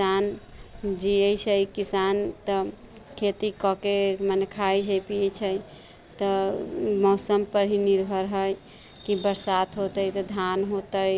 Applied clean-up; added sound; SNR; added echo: none; none; none; none.